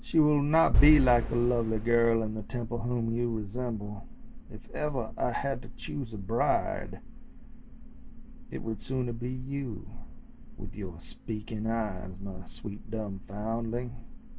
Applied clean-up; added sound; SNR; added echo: none; Boom; -2 dB; none.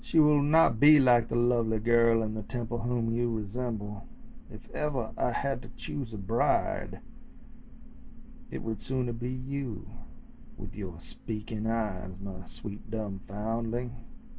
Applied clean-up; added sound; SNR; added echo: none; none; none; none.